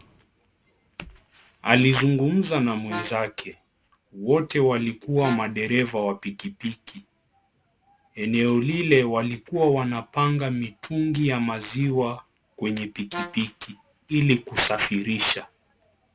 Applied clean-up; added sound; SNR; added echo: none; Brass instrument; 15 dB; none.